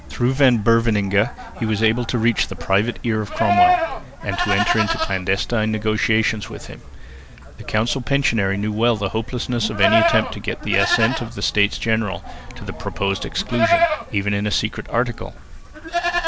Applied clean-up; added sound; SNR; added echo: none; Livestock, farm animals, working animals; 4 dB; none.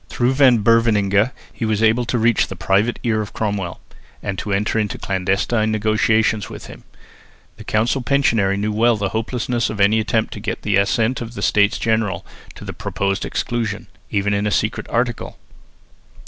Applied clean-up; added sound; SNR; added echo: none; none; none; none.